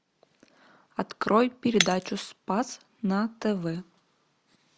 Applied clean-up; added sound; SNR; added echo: none; Shatter; 8 dB; none.